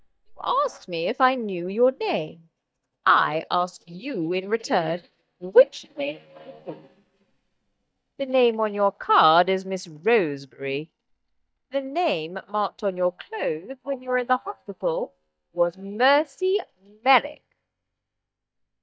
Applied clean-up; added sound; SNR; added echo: neural mask model DeepFilterNet 3.